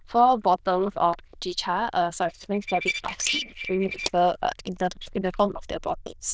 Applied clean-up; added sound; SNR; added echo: neural diffusion model UNIVERSE++.